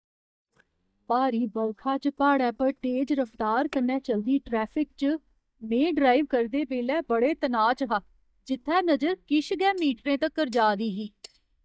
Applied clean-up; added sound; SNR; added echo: neural mask model DeepFilterNet 3.